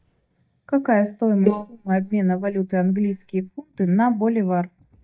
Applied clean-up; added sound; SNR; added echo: neural mask model DeepFilterNet 3.